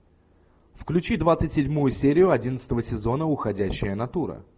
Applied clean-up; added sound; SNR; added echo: none; none; none; none.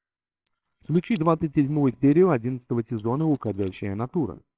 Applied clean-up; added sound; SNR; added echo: neural separator model SepFormer WHAMR!.